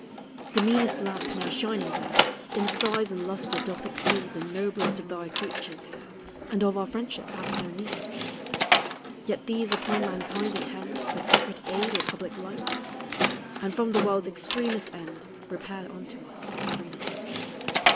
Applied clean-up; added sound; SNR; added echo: none; Keys jangling; -3 dB; none.